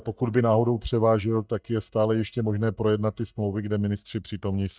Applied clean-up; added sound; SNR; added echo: neural mask model DeepFilterNet 3.